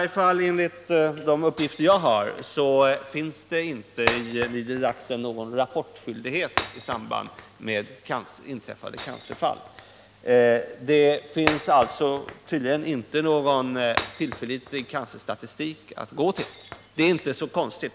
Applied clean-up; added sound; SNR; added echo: none; Shatter; 12 dB; none.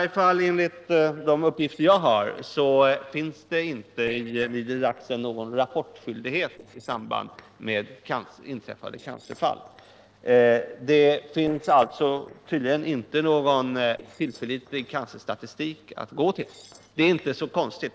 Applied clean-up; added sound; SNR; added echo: neural separator model SepFormer DNS4.